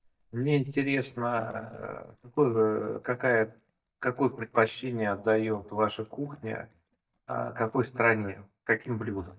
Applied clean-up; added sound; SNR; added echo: neural mask model DeepFilterNet 3.